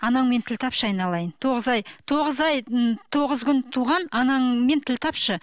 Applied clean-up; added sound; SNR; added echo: none; none; none; none.